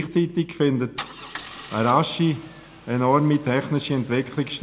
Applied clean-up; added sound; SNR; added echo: none; Idling / Engine starting / Car; 17 dB; reverberation time 1.0 s.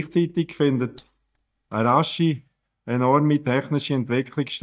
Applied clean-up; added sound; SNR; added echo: neural mask model DeepFilterNet 3.